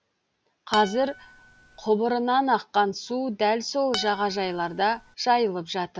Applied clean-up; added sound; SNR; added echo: none; Acoustic guitar; 13 dB; none.